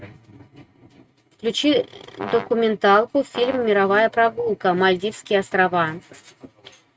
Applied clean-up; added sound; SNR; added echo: neural mask model RNNoise.